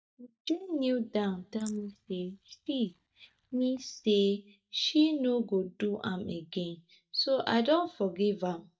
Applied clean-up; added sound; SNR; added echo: neural mask model DeepFilterNet 3.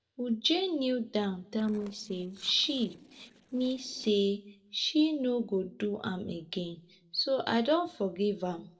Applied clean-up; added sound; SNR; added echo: neural separator model SepFormer DNS4.